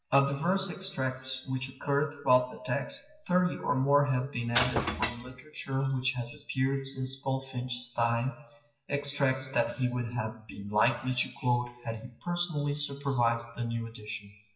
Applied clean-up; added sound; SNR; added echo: classical method WPE with log-MMSE.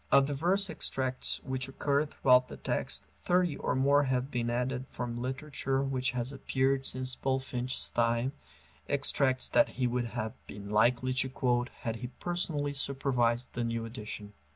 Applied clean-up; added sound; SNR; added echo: none; none; none; none.